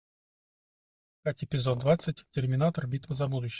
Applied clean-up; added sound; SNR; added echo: neural mask model DeepFilterNet 3.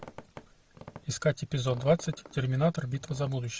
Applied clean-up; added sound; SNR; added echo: none; Squeak; 19 dB; none.